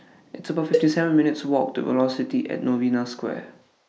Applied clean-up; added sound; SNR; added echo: neural mask model Resemble Enhance denoiser.